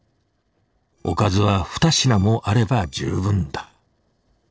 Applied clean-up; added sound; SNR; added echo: neural separator model SepFormer DNS4.